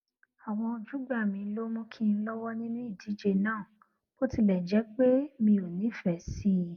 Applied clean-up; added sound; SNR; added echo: none; none; none; none.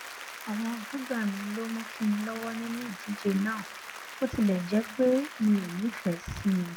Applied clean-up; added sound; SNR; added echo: none; Applause; 12 dB; none.